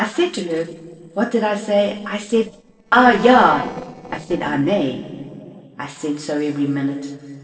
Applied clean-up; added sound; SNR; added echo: neural separator model SepFormer DNS4.